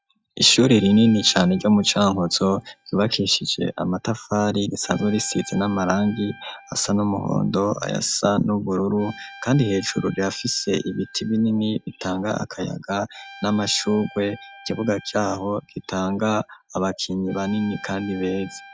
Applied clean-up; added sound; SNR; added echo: classical method log-MMSE.